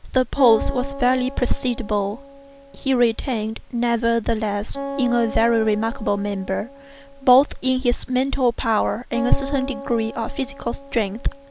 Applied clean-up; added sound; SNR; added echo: none; Acoustic guitar; 14 dB; none.